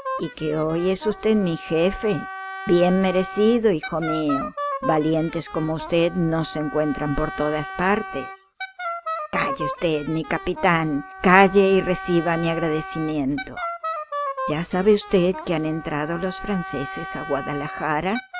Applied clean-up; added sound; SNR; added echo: none; Wind instrument, woodwind instrument; 10 dB; none.